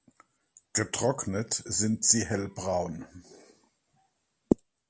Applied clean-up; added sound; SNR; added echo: none; none; none; none.